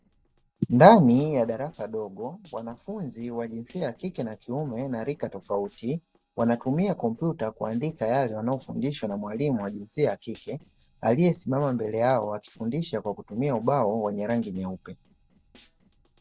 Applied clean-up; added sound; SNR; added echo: neural separator model SepFormer DNS4.